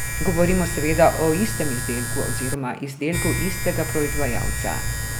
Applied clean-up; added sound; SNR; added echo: none; Domestic sounds, home sounds; 1 dB; none.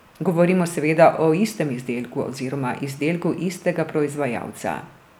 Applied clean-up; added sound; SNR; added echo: none; none; none; none.